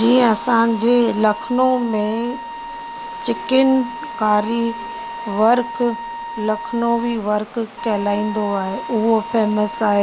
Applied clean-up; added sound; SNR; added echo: none; Wind instrument, woodwind instrument; 12 dB; none.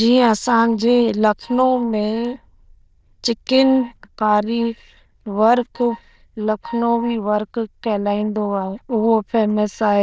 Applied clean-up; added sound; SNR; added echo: neural diffusion model UNIVERSE++.